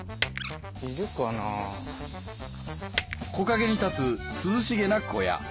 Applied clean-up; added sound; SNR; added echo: none; Coin (dropping); 1 dB; none.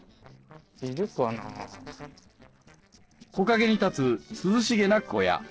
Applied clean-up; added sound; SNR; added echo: neural separator model SepFormer DNS4.